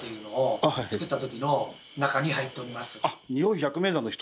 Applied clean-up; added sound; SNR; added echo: none; none; none; none.